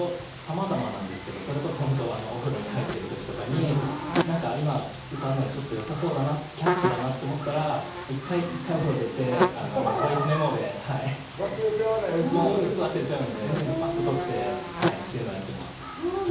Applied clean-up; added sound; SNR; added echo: none; Buzz; 6 dB; reverberation time 0.7 s.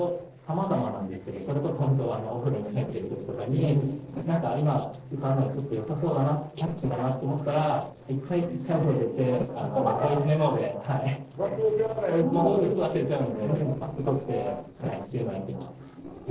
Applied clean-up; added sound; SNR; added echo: neural separator model SepFormer DNS4.